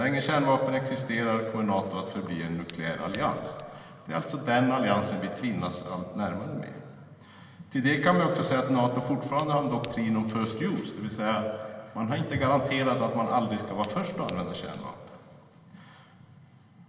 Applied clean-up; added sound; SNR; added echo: none; Fire; 18 dB; reverberation time 2.9 s.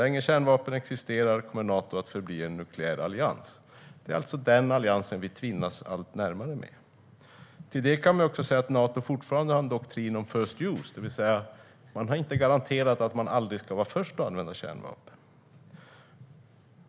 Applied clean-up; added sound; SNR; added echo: none; none; none; none.